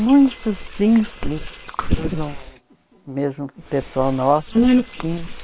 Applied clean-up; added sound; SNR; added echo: neural separator model SepFormer WHAM!.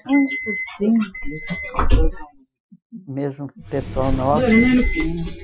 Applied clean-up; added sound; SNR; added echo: classical method Wiener filter.